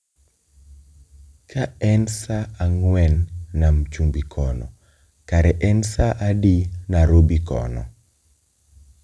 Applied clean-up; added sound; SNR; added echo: none; none; none; none.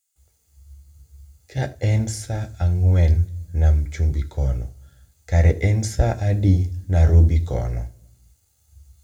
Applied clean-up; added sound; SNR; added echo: none; none; none; reverberation time 0.3 s.